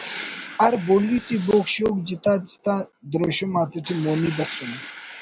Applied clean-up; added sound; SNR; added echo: none; Writing; 16 dB; none.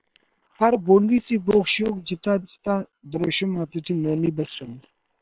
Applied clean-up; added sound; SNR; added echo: neural separator model SepFormer WHAM!.